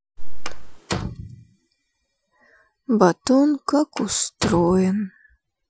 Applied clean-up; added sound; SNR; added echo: classical method Wiener filter.